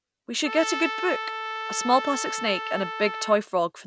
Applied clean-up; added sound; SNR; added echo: none; Trumpet; 6 dB; none.